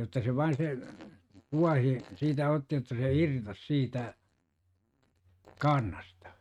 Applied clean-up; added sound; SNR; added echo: neural mask model RNNoise.